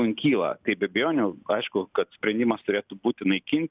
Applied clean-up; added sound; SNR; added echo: none; none; none; none.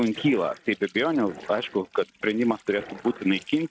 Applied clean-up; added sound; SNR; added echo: neural mask model RNNoise.